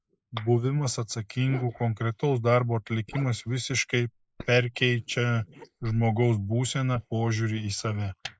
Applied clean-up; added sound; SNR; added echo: neural mask model Resemble Enhance denoiser.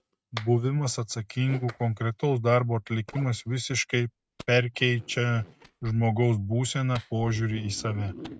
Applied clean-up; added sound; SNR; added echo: neural mask model RNNoise.